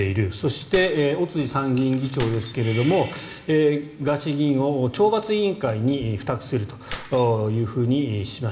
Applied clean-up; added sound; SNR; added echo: none; Keys jangling; 14 dB; reverberation time 1.0 s.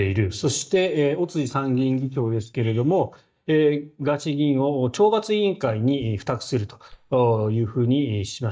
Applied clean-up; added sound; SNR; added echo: neural mask model DeepFilterNet 3.